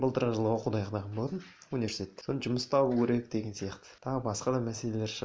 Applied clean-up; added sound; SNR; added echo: none; none; none; none.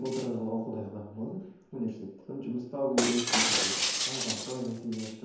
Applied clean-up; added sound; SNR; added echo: none; Shatter; 0 dB; reverberation time 0.9 s.